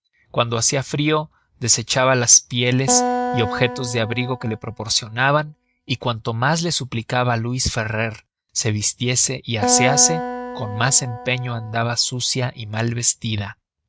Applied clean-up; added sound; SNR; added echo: neural mask model RNNoise.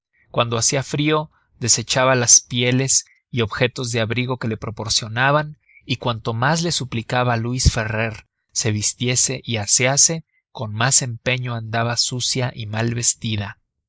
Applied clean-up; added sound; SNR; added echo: neural mask model Resemble Enhance denoiser.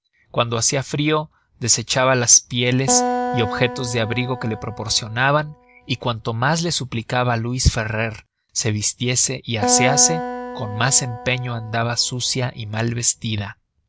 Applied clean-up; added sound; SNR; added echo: none; Acoustic guitar; 7 dB; none.